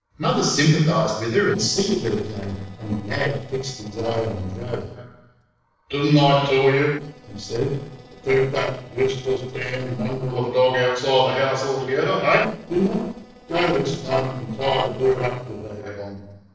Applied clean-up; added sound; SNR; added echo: neural separator model SepFormer DNS4.